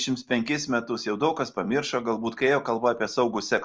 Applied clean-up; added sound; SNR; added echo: none; none; none; none.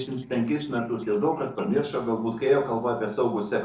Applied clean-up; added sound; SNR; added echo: neural separator model SepFormer DNS4.